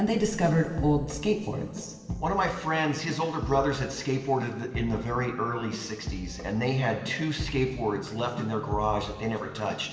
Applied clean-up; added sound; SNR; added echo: none; none; none; reverberation time 1.4 s.